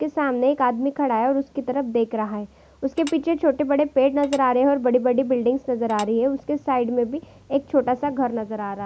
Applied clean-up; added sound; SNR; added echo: none; Tap / Dishes, pots, and pans; 18 dB; none.